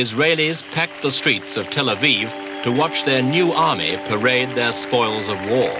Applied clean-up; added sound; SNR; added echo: none; none; none; none.